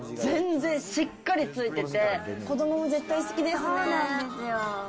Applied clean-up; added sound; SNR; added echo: none; none; none; none.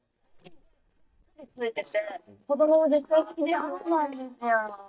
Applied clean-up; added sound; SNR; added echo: neural mask model DeepFilterNet 3.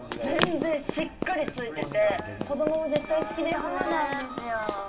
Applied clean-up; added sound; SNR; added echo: none; Run; 7 dB; reverberation time 0.2 s.